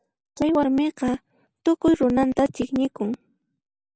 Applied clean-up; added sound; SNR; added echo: none; none; none; none.